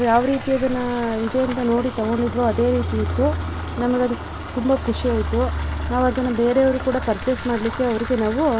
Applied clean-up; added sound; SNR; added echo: none; Bathtub (filling or washing) / Water tap, faucet + Fixed-wing aircraft, airplane; 6 dB; none.